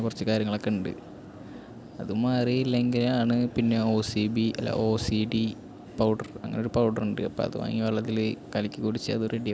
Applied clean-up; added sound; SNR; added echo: none; none; none; none.